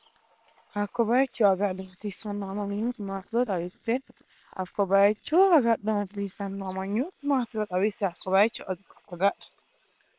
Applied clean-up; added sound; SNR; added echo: neural separator model SepFormer WHAM!.